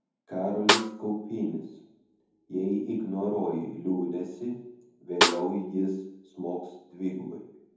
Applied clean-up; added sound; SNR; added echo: none; Snare drum; -3 dB; reverberation time 0.9 s.